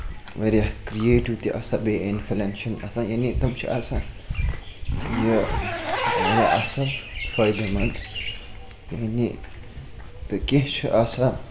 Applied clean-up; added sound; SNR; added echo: none; Zipper (clothing); 10 dB; reverberation time 2.8 s.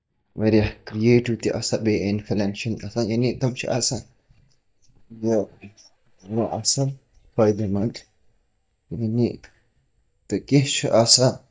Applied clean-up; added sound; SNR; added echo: neural mask model DeepFilterNet 3.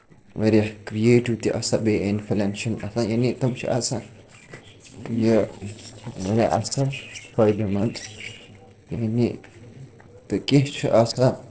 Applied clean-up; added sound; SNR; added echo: neural separator model SepFormer DNS4.